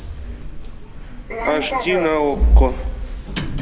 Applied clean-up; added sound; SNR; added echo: none; Sliding door; -4 dB; none.